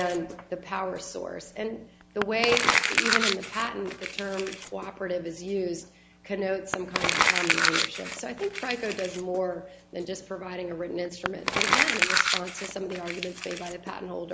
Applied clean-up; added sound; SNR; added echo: none; Crumpling, crinkling; -2 dB; none.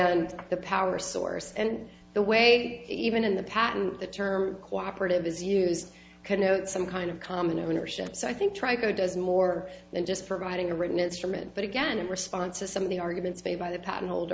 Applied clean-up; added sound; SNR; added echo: none; none; none; none.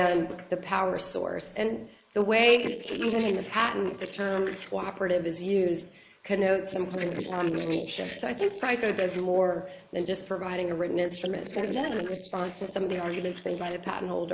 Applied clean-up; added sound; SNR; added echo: neural mask model Resemble Enhance denoiser.